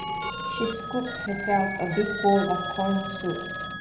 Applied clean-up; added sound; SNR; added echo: none; Telephone; 5 dB; reverberation time 0.9 s.